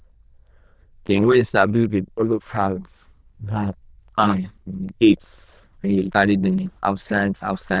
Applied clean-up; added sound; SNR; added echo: neural diffusion model UNIVERSE++.